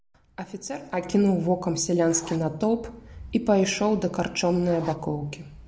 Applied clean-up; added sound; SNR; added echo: none; Zipper (clothing); 18 dB; none.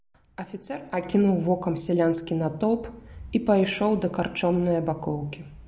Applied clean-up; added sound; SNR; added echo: none; none; none; none.